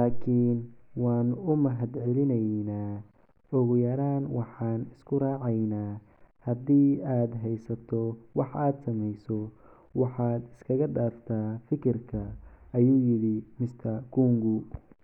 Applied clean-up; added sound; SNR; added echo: none; none; none; none.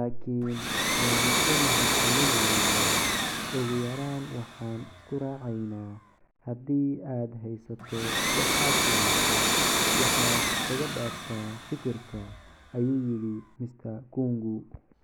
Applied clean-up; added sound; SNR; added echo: none; Domestic sounds, home sounds; -4 dB; none.